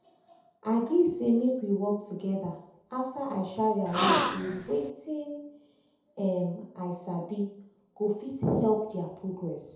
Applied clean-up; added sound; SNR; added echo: none; Gasp; -2 dB; reverberation time 0.8 s.